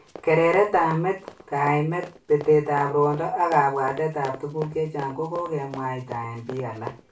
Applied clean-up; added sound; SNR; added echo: none; Run; 18 dB; reverberation time 0.3 s.